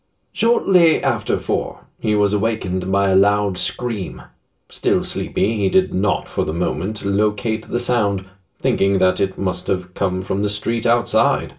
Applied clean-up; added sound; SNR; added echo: none; none; none; reverberation time 0.2 s.